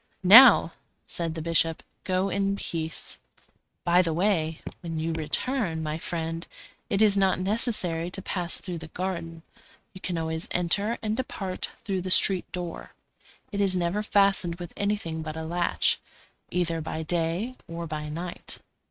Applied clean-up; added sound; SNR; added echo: neural mask model RNNoise.